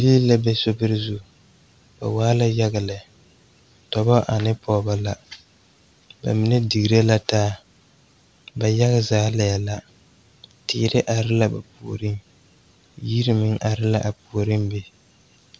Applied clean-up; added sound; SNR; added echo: none; none; none; none.